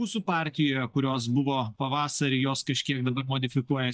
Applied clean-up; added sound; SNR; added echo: neural mask model DeepFilterNet 3.